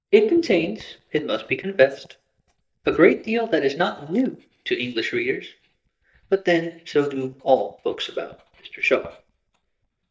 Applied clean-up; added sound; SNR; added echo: neural mask model DeepFilterNet 3.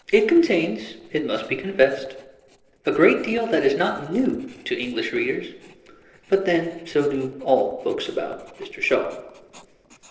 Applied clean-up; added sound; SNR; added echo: neural separator model SepFormer DNS4.